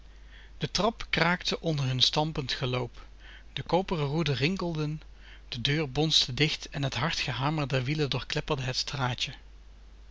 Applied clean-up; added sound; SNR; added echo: none; none; none; none.